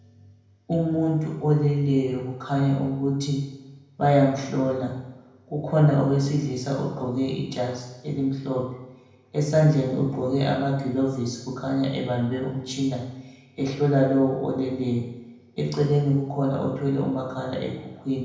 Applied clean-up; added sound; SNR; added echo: none; none; none; reverberation time 0.9 s.